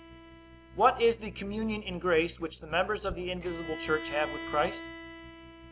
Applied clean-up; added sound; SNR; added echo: none; Bowed string instrument; 14 dB; none.